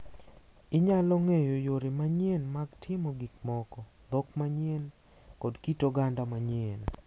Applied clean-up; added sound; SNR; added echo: none; none; none; none.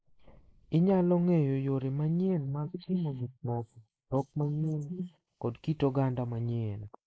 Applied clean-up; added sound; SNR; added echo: neural mask model Resemble Enhance denoiser.